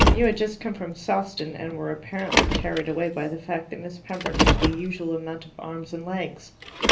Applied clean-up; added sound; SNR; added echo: none; Car; -2 dB; reverberation time 0.3 s.